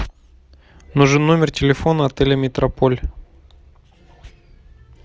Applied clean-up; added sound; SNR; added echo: none; none; none; none.